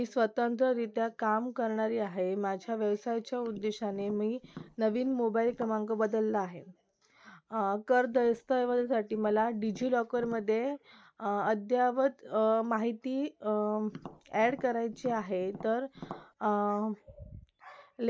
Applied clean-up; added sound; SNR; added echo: neural mask model Resemble Enhance denoiser.